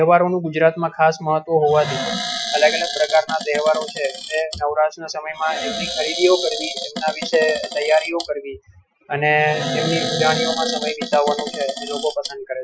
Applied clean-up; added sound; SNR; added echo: classical method Wiener filter.